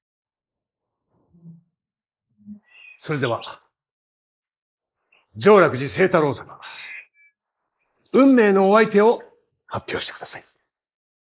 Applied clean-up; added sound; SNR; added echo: neural mask model Resemble Enhance denoiser.